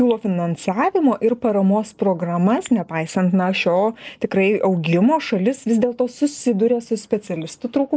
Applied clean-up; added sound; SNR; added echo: neural mask model Resemble Enhance denoiser.